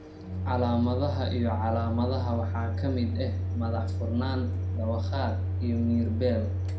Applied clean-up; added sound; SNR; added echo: none; Microwave oven; -2 dB; reverberation time 0.4 s.